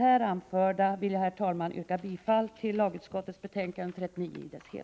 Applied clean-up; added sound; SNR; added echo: none; none; none; none.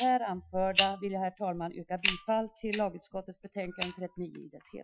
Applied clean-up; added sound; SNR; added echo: classical method Wiener filter.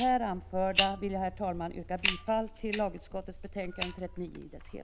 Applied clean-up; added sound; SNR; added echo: none; Fire; -1 dB; none.